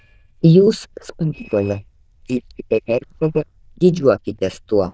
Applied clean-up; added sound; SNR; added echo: neural diffusion model UNIVERSE++.